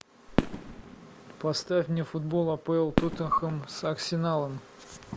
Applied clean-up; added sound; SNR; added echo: none; Fireworks; 5 dB; none.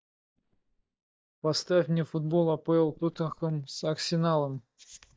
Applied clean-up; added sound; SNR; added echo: neural mask model DeepFilterNet 3.